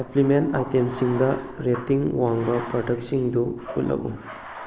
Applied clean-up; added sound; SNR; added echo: none; Bathtub (filling or washing); 15 dB; none.